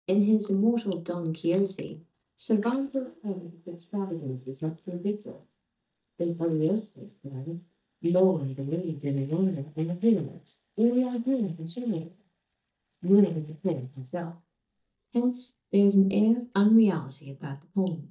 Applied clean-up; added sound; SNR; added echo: neural mask model DeepFilterNet 3.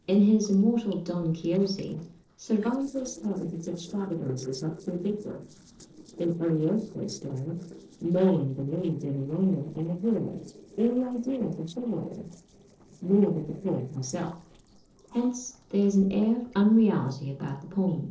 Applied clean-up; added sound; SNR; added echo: neural separator model SepFormer DNS4.